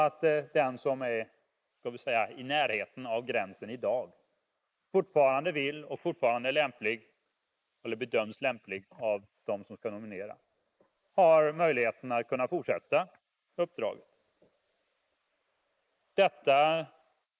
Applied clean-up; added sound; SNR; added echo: neural mask model Resemble Enhance denoiser.